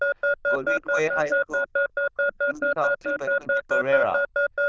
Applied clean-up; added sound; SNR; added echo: neural diffusion model UNIVERSE++.